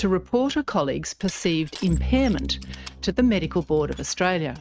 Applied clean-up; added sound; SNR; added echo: neural mask model RNNoise.